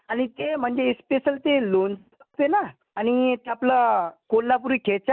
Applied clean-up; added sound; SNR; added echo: none; none; none; none.